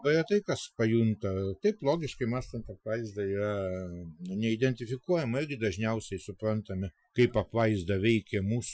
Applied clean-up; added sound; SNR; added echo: classical method Wiener filter.